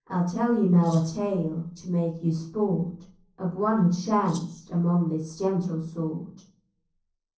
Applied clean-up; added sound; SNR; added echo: neural separator model SepFormer DNS4.